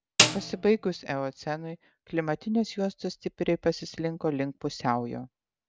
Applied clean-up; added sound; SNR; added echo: none; Snare drum; -1 dB; none.